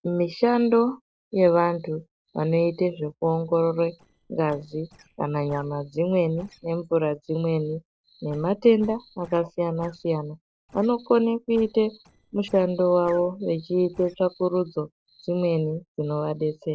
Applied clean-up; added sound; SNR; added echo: neural separator model SepFormer DNS4.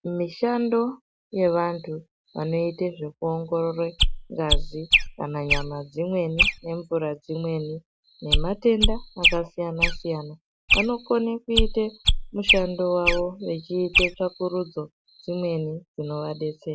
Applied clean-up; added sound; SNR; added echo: none; Chirp, tweet; -3 dB; none.